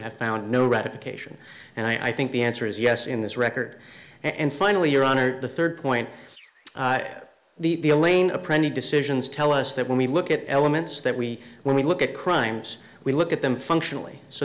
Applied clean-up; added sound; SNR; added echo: neural mask model Resemble Enhance denoiser.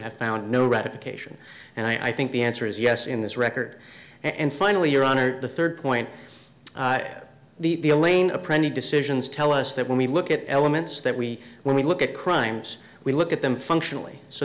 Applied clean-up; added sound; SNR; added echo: none; none; none; none.